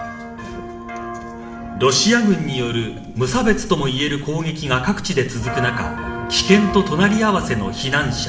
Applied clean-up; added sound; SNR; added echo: none; Wind instrument, woodwind instrument; 19 dB; reverberation time 1.4 s.